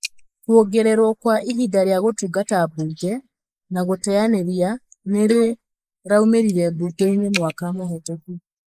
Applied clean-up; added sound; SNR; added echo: neural mask model Resemble Enhance denoiser.